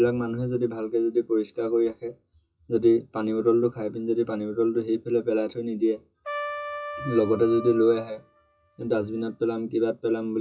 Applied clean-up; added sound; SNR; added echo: classical method WPE with log-MMSE.